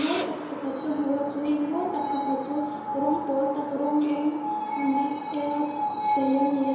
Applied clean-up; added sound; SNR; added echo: none; Screech; 4 dB; reverberation time 1.0 s.